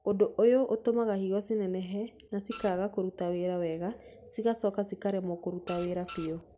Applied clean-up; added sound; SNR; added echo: none; Printer; 14 dB; none.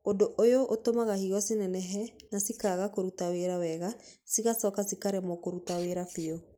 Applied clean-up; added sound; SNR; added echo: neural mask model Resemble Enhance denoiser.